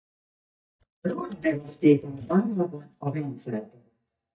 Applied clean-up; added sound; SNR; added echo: neural mask model DeepFilterNet 3.